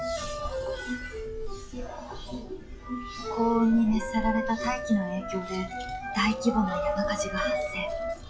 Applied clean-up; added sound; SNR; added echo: classical method WPE with log-MMSE.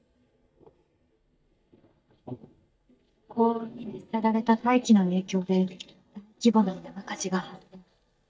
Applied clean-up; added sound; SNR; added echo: neural mask model DeepFilterNet 3.